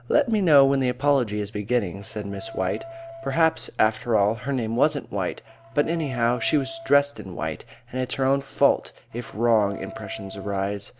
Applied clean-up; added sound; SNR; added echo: none; Wind instrument, woodwind instrument; 17 dB; none.